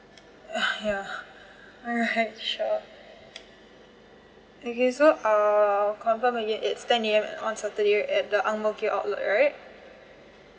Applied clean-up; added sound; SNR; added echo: none; none; none; none.